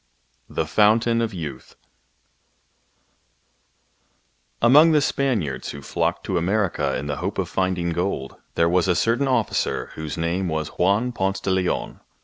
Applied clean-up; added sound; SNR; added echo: none; none; none; none.